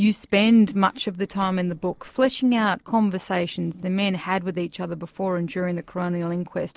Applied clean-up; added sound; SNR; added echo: neural separator model SepFormer DNS4.